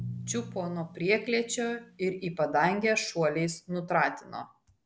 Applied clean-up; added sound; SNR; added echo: none; Drum; 16 dB; none.